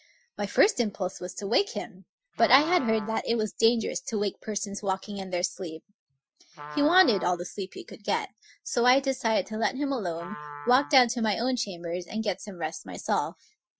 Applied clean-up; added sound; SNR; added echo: classical method Wiener filter.